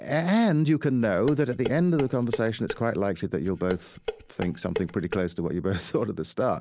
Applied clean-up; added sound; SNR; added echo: none; Dishes, pots, and pans; 12 dB; none.